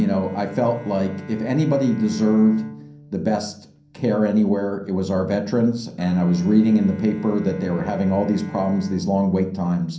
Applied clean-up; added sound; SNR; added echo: none; Bowed string instrument; 19 dB; reverberation time 0.6 s.